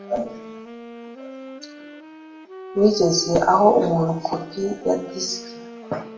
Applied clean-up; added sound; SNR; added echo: none; Wind instrument, woodwind instrument; 16 dB; reverberation time 0.5 s.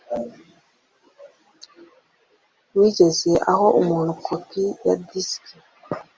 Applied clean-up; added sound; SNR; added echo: none; none; none; none.